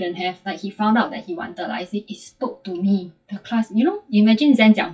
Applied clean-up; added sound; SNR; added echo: classical method WPE with log-MMSE.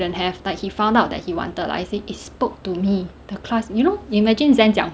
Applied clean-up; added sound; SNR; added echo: none; none; none; none.